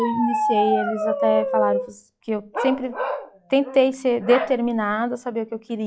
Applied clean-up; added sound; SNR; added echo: classical method log-MMSE.